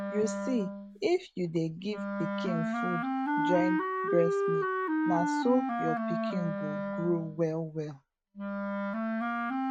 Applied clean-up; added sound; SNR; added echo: neural mask model RNNoise.